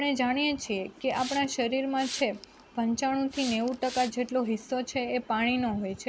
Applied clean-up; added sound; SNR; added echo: none; Hiss; 17 dB; none.